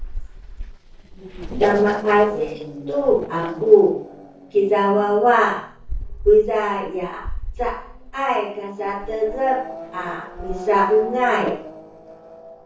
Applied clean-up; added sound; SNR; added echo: neural separator model SepFormer DNS4.